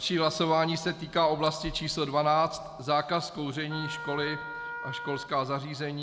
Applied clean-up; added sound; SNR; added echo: none; Wind instrument, woodwind instrument; 9 dB; none.